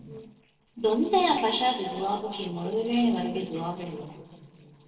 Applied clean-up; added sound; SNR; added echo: neural separator model SepFormer DNS4.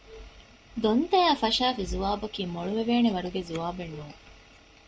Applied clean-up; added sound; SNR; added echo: none; none; none; none.